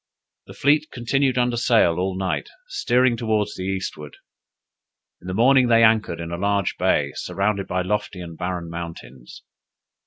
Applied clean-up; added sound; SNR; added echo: none; none; none; none.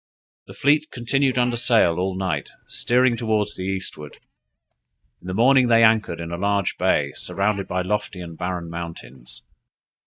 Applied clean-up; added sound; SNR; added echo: neural mask model DeepFilterNet 3.